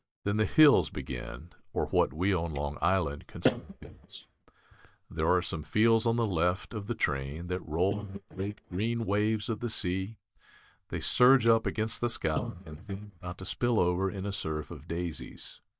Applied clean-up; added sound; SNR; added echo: neural mask model DeepFilterNet 3.